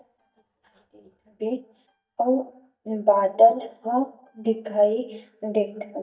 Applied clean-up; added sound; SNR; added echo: neural mask model DeepFilterNet 3.